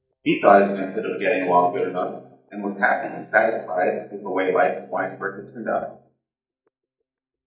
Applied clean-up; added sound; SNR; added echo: neural mask model DeepFilterNet 3.